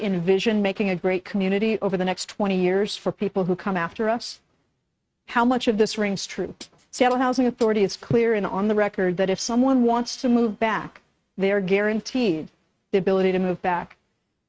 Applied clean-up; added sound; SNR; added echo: neural mask model RNNoise.